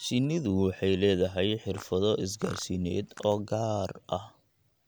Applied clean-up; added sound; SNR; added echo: none; Fart; 19 dB; none.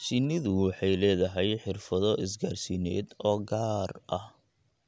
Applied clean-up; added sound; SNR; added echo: none; none; none; none.